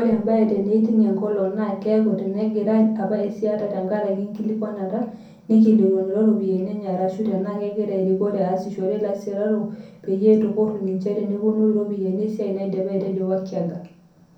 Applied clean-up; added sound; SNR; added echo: none; none; none; reverberation time 0.6 s.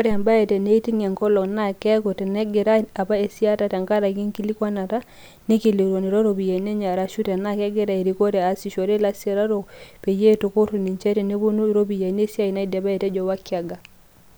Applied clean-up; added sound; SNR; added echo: none; none; none; none.